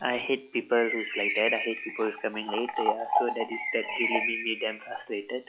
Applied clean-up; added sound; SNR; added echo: classical method log-MMSE.